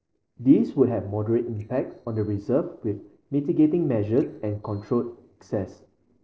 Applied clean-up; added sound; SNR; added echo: neural separator model SepFormer DNS4.